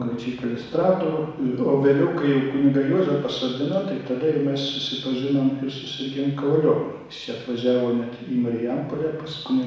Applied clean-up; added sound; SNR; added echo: none; none; none; reverberation time 1.1 s.